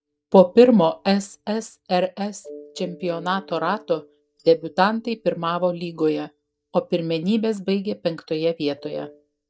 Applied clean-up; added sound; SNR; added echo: neural mask model DeepFilterNet 3.